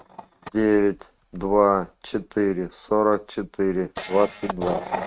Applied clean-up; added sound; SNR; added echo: neural mask model RNNoise.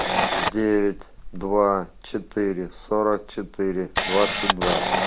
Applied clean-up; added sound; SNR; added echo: none; Camera; 3 dB; none.